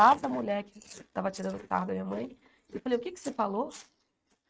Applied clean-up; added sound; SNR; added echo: neural mask model RNNoise.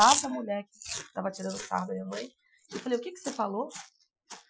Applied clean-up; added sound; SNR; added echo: classical method Wiener filter.